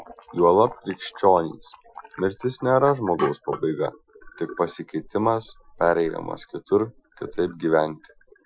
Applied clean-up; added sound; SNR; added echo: classical method Wiener filter.